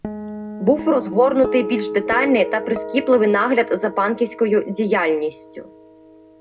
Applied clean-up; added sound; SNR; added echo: none; Guitar; 10 dB; reverberation time 0.2 s.